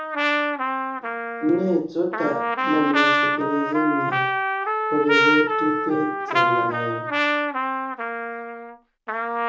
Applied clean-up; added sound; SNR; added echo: none; Trumpet; -3 dB; reverberation time 1.0 s.